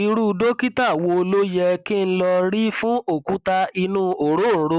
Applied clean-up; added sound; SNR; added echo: none; none; none; none.